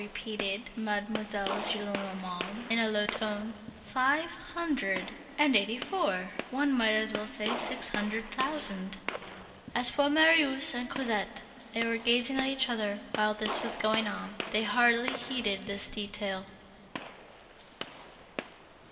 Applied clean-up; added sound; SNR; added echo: none; Gunshot, gunfire; 11 dB; reverberation time 2.0 s.